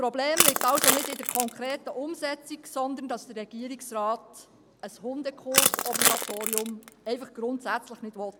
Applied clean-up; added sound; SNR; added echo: none; Crushing; -5 dB; none.